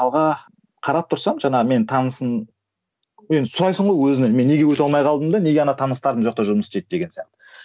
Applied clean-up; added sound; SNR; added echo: none; none; none; none.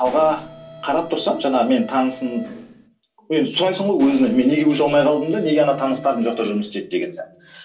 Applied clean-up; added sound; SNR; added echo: none; Mechanisms; 19 dB; reverberation time 0.3 s.